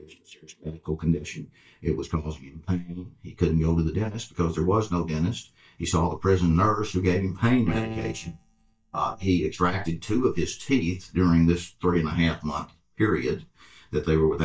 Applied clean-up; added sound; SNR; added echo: neural mask model DeepFilterNet 3.